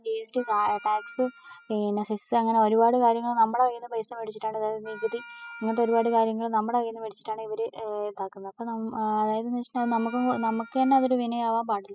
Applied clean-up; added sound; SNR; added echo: classical method spectral subtraction.